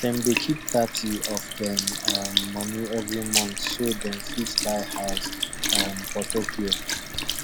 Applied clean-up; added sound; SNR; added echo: none; Sink (filling or washing) / Liquid; 0 dB; none.